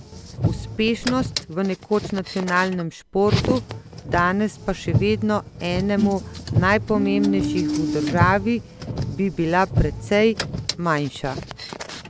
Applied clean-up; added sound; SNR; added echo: none; Car; 4 dB; none.